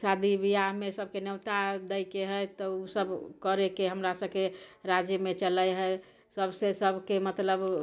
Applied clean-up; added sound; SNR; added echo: none; none; none; none.